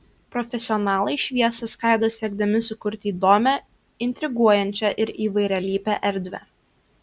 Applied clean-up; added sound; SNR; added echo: none; none; none; none.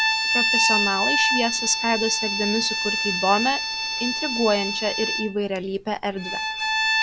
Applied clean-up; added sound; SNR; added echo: none; Bowed string instrument; -2 dB; none.